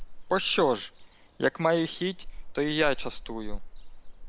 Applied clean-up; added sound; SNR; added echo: none; Ocean; 7 dB; none.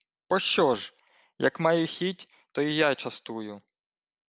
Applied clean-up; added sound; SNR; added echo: none; none; none; none.